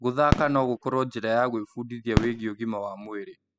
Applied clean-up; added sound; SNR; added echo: classical method spectral subtraction.